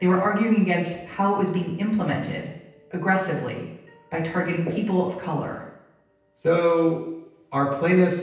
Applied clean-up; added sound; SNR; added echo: none; none; none; reverberation time 0.9 s.